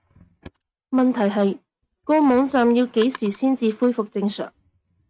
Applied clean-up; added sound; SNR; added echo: neural mask model RNNoise.